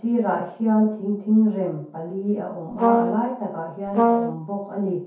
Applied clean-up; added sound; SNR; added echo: none; Brass instrument; -2 dB; reverberation time 0.6 s.